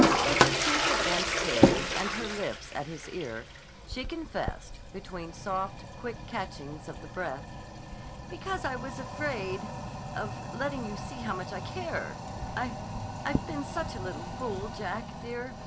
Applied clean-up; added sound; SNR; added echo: none; Toilet flush; -4 dB; none.